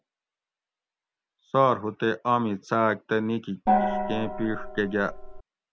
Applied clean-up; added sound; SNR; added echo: none; Gong; 0 dB; none.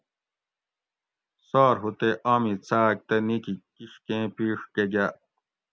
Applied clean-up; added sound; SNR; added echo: none; none; none; none.